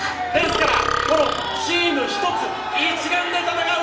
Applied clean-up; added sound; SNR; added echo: none; Burping, eructation; 3 dB; reverberation time 0.8 s.